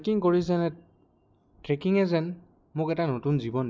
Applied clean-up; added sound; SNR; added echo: none; none; none; none.